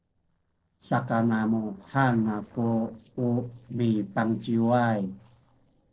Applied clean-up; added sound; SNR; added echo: neural separator model SepFormer DNS4.